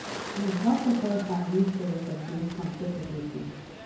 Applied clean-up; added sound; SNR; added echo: none; Bird; 12 dB; reverberation time 0.9 s.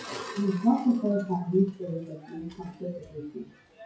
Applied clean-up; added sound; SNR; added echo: classical method WPE with log-MMSE.